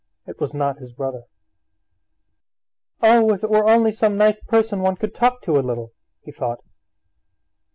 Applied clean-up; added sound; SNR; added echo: none; none; none; none.